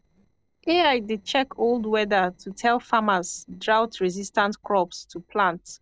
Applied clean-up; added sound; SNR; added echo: neural separator model SepFormer DNS4.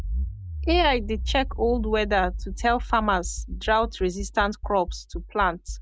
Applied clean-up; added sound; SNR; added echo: none; Accelerating, revving, vroom; 6 dB; none.